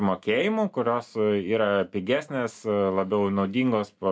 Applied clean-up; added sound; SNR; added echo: none; none; none; none.